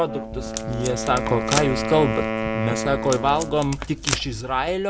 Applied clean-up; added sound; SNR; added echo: none; Wind instrument, woodwind instrument + Packing tape, duct tape; 4 dB; none.